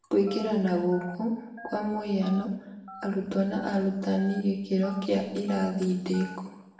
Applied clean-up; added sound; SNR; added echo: none; Telephone; 19 dB; reverberation time 0.8 s.